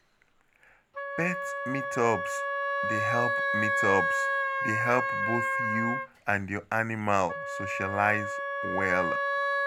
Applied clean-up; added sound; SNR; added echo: none; Wind instrument, woodwind instrument; -1 dB; none.